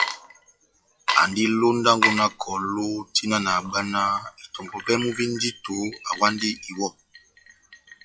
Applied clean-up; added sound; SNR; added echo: classical method log-MMSE.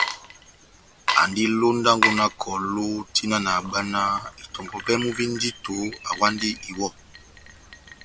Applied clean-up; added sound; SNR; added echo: none; Water / Liquid; 7 dB; none.